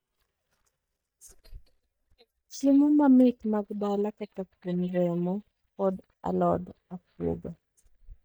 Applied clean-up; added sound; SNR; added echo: neural mask model DeepFilterNet 3.